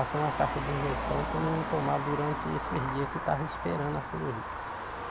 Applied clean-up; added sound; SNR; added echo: none; Traffic noise, roadway noise; 2 dB; none.